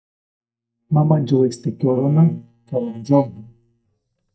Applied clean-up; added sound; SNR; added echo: neural mask model DeepFilterNet 3.